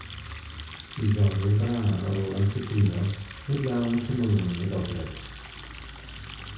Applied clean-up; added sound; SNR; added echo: none; Water tap, faucet; 16 dB; reverberation time 0.6 s.